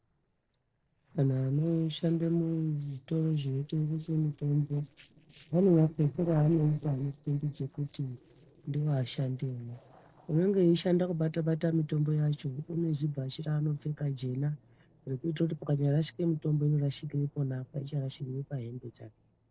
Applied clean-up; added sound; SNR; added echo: neural separator model SepFormer DNS4.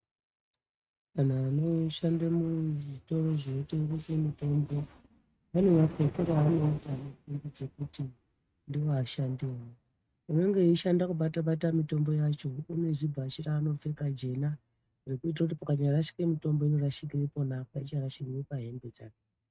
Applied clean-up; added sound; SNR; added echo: neural mask model RNNoise.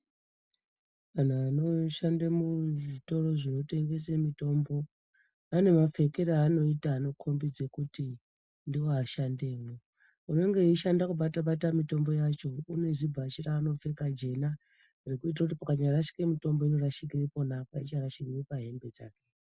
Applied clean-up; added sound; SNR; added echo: none; none; none; none.